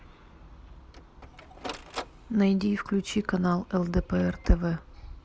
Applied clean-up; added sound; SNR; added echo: none; Printer; 18 dB; none.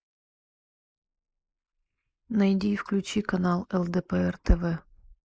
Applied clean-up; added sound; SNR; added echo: neural mask model Resemble Enhance denoiser.